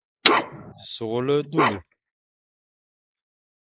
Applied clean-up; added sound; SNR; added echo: neural mask model Resemble Enhance denoiser.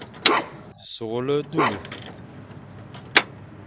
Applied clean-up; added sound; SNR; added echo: none; Motor vehicle (road) + Bark; -5 dB; none.